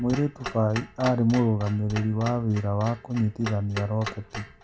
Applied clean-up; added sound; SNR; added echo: none; Clock; 13 dB; none.